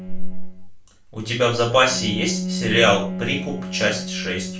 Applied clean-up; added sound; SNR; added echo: none; Bowed string instrument; 9 dB; reverberation time 0.3 s.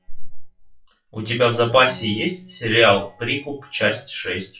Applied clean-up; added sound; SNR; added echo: classical method WPE with log-MMSE.